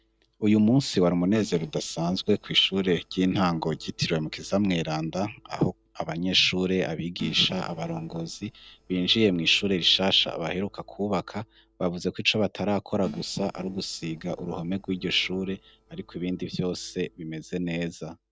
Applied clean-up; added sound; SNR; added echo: neural separator model SepFormer DNS4.